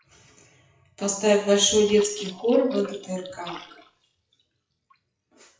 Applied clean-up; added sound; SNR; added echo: classical method WPE with log-MMSE.